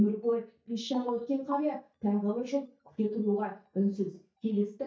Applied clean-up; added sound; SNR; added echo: neural mask model DeepFilterNet 3.